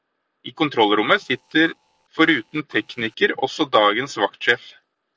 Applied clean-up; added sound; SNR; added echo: neural separator model SepFormer DNS4.